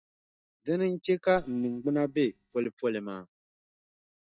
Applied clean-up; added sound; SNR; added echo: neural mask model DeepFilterNet 3.